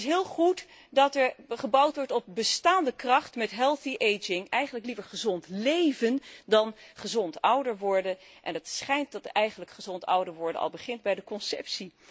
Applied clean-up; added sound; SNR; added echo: none; none; none; none.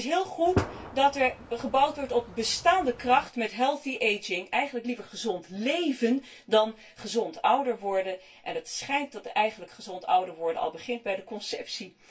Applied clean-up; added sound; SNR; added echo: none; Gunshot, gunfire; 9 dB; reverberation time 0.2 s.